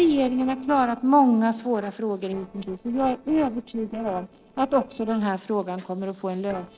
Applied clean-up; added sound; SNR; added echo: neural separator model SepFormer DNS4.